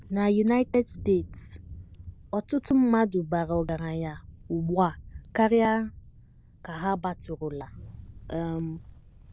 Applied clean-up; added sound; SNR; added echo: none; Thunder; 17 dB; none.